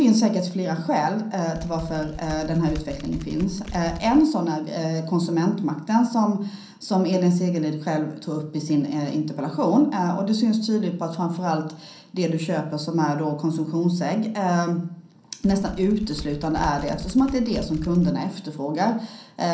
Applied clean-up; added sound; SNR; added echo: none; Typing; 13 dB; reverberation time 0.6 s.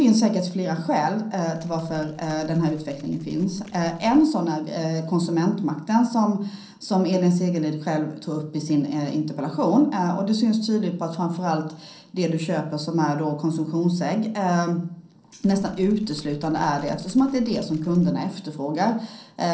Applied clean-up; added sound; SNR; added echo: neural separator model SepFormer DNS4.